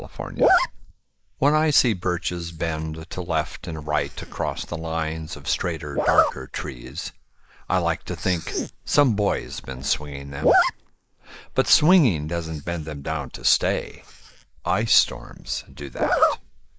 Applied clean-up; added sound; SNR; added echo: neural mask model Resemble Enhance denoiser.